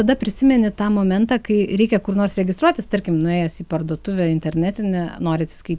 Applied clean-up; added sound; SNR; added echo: none; none; none; none.